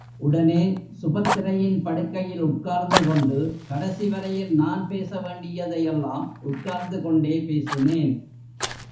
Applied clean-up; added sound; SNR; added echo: none; Fire; 10 dB; reverberation time 0.7 s.